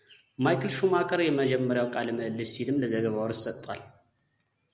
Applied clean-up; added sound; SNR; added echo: none; none; none; none.